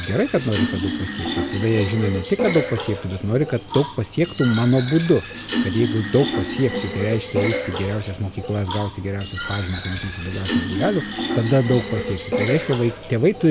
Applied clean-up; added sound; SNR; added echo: none; Fill (with liquid); 6 dB; none.